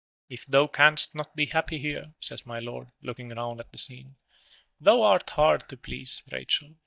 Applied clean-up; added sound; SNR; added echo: neural mask model DeepFilterNet 3.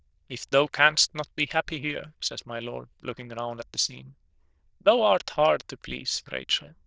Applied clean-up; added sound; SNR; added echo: neural diffusion model UNIVERSE++.